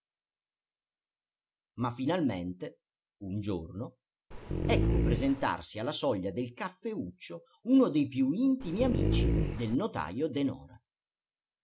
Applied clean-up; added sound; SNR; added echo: none; Dog; -4 dB; none.